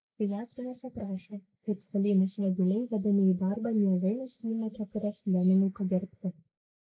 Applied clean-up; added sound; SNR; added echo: neural mask model Resemble Enhance denoiser.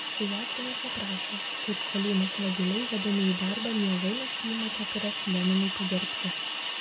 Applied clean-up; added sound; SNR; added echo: none; Hiss; 3 dB; none.